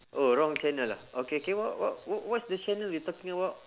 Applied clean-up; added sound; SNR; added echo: none; Finger snapping; 19 dB; none.